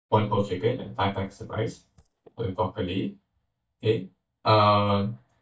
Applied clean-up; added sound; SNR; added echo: neural mask model DeepFilterNet 3.